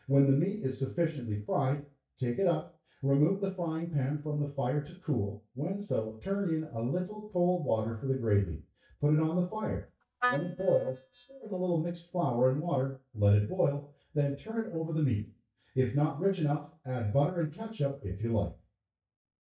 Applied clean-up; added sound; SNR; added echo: neural mask model DeepFilterNet 3.